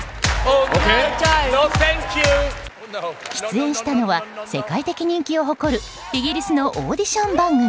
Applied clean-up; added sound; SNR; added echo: none; Bowed string instrument; 19 dB; none.